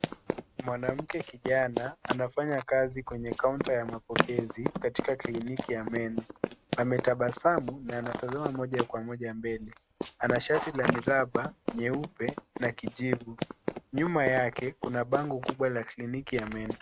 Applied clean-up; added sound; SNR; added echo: neural mask model RNNoise.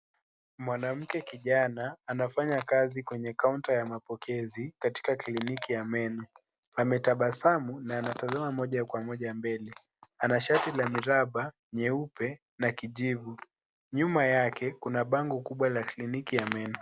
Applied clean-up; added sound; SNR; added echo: none; none; none; none.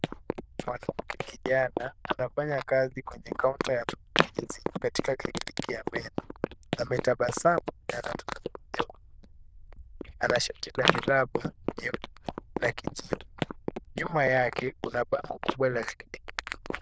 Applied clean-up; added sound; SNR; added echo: neural diffusion model UNIVERSE++.